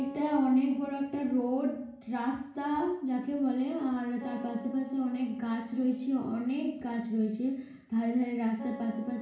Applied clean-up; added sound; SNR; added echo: none; Acoustic guitar; 19 dB; reverberation time 0.6 s.